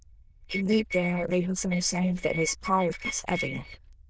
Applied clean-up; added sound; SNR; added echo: neural diffusion model UNIVERSE++.